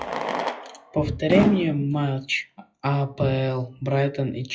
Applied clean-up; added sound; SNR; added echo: classical method WPE with log-MMSE.